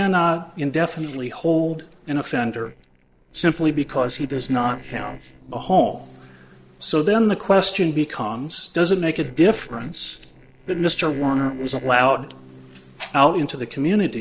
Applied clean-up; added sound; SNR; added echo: neural separator model SepFormer DNS4.